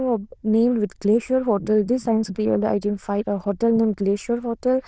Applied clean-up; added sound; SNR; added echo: neural diffusion model UNIVERSE++.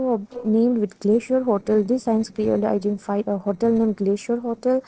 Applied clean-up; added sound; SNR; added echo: neural separator model SepFormer DNS4.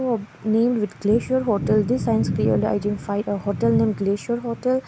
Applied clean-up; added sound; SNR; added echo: none; none; none; none.